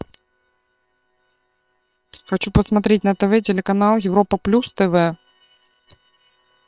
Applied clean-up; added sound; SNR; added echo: neural separator model SepFormer WHAM!.